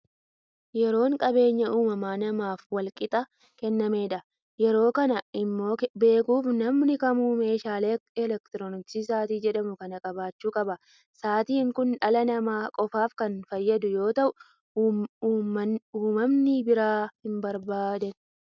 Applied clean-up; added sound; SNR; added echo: none; none; none; none.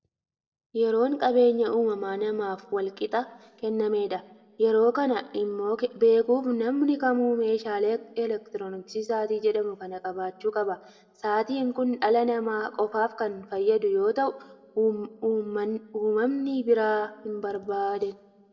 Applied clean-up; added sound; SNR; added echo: none; none; none; reverberation time 1.3 s.